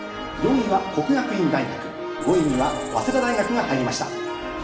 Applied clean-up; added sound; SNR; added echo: none; Cricket; 19 dB; reverberation time 1.0 s.